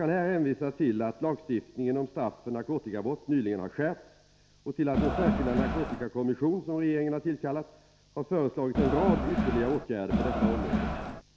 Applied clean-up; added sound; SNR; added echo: none; Crowd; -1 dB; none.